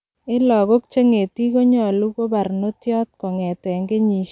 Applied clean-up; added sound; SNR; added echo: none; none; none; none.